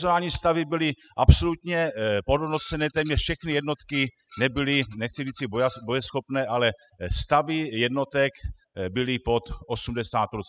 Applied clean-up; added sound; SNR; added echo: classical method spectral subtraction.